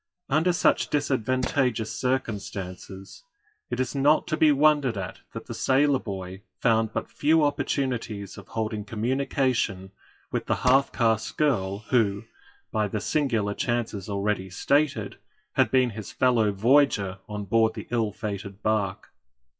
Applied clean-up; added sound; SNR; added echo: classical method WPE with log-MMSE.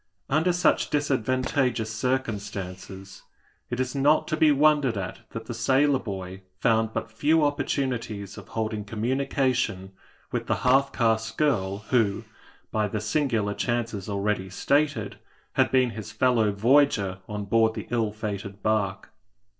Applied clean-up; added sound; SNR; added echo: neural separator model SepFormer DNS4.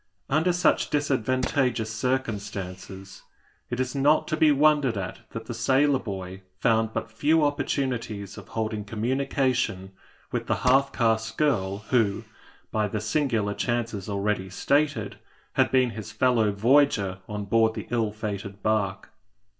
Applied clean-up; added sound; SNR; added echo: none; Tools; 14 dB; reverberation time 0.2 s.